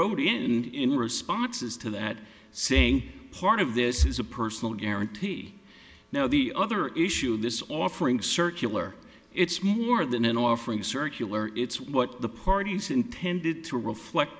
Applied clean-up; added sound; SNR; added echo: none; none; none; none.